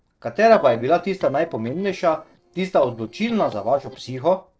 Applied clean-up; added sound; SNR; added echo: neural separator model SepFormer DNS4.